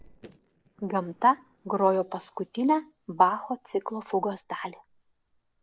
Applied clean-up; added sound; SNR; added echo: neural separator model SepFormer DNS4.